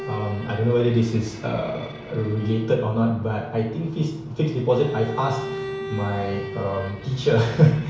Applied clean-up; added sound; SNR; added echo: none; Bowed string instrument; 14 dB; reverberation time 0.6 s.